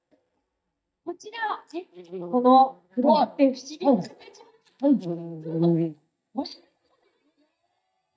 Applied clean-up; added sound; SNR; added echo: neural mask model DeepFilterNet 3.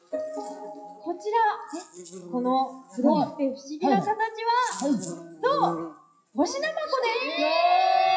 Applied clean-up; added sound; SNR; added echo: classical method WPE with log-MMSE.